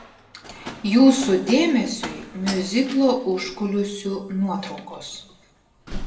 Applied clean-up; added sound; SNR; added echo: none; Slam; 15 dB; reverberation time 0.6 s.